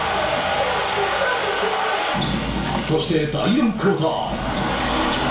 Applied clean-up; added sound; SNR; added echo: none; Fill (with liquid); 18 dB; reverberation time 0.3 s.